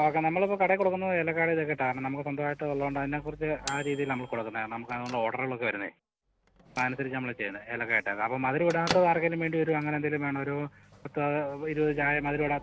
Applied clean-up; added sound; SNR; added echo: none; Microwave oven / Bell; 17 dB; none.